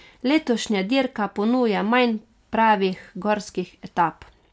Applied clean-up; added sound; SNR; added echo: none; none; none; none.